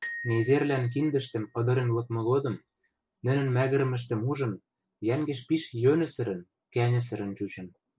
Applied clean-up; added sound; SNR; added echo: none; Glockenspiel; 16 dB; none.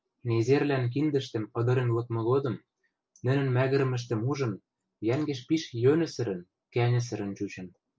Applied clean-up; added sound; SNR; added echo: none; none; none; none.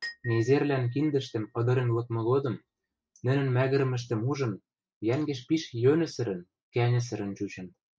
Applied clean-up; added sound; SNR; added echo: neural mask model RNNoise.